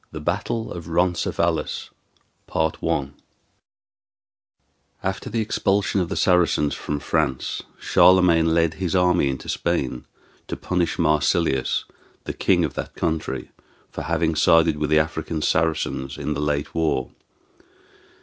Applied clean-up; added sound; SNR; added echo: none; none; none; none.